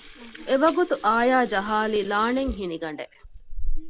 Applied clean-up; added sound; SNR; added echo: none; Sink (filling or washing) / Water tap, faucet; 6 dB; none.